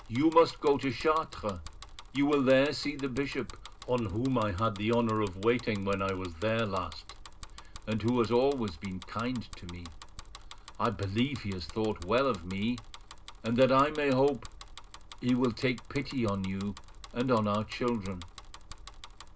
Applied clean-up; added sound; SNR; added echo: none; Bicycle; 16 dB; reverberation time 0.2 s.